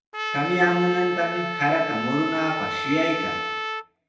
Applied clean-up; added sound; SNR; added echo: none; Trumpet; 5 dB; reverberation time 0.9 s.